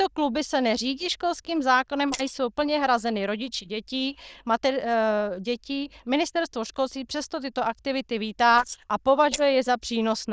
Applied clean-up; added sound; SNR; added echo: neural diffusion model UNIVERSE++.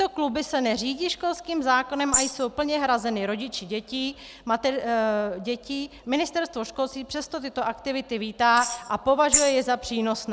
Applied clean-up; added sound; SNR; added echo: neural mask model Resemble Enhance denoiser.